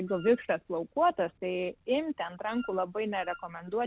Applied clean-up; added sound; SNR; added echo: none; Wind instrument, woodwind instrument; 18 dB; none.